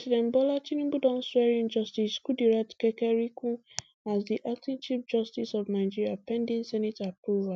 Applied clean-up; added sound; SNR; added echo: none; none; none; none.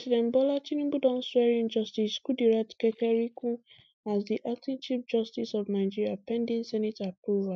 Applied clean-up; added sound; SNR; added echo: neural mask model DeepFilterNet 3.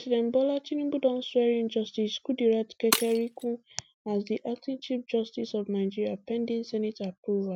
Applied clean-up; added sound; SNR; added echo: none; Shatter; 9 dB; none.